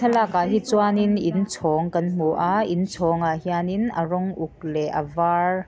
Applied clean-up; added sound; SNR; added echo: none; none; none; none.